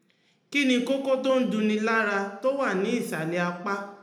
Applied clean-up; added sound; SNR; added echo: none; none; none; reverberation time 0.7 s.